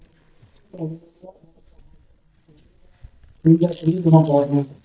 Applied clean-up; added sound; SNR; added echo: neural mask model DeepFilterNet 3.